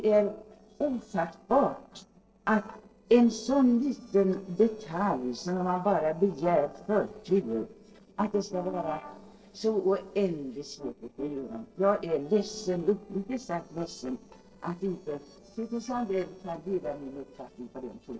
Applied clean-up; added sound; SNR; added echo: neural separator model SepFormer DNS4.